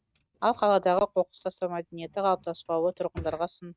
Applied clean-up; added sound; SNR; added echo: neural mask model RNNoise.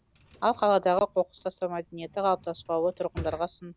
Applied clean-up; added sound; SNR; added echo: none; Drawer open or close; 18 dB; none.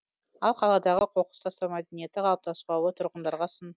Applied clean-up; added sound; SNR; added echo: none; none; none; none.